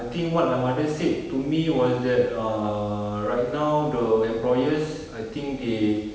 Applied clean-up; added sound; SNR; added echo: none; none; none; none.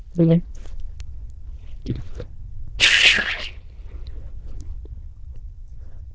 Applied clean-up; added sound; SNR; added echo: neural diffusion model UNIVERSE++.